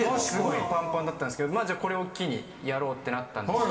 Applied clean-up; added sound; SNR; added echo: none; none; none; reverberation time 2.3 s.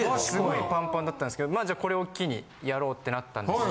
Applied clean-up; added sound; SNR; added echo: none; none; none; none.